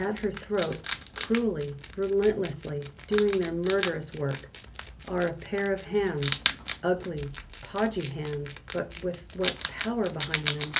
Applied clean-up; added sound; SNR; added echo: none; Wild animals; 5 dB; reverberation time 0.3 s.